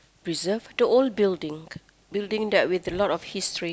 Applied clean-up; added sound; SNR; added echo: none; none; none; none.